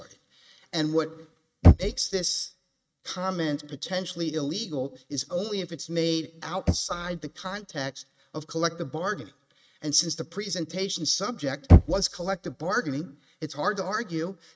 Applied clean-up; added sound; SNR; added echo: neural mask model RNNoise.